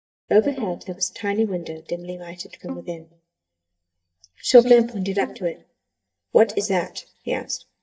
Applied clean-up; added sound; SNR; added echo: neural mask model DeepFilterNet 3.